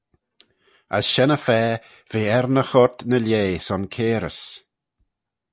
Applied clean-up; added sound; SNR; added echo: none; none; none; none.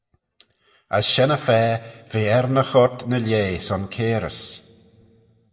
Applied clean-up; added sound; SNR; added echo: none; none; none; reverberation time 1.3 s.